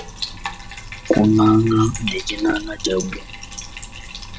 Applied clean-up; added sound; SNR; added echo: none; Bathtub (filling or washing); 11 dB; none.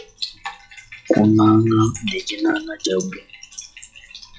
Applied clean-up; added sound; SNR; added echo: classical method log-MMSE.